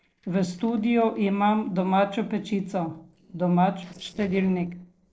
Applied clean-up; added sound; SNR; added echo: neural separator model SepFormer DNS4.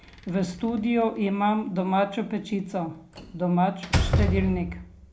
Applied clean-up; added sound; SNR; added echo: none; Slam; 5 dB; reverberation time 0.2 s.